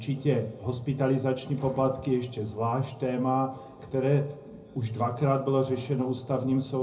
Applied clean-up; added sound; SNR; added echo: none; none; none; reverberation time 0.4 s.